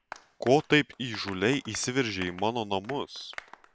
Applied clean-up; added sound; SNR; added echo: none; Applause; 18 dB; none.